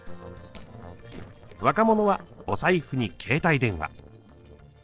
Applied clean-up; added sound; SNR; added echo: neural separator model SepFormer DNS4.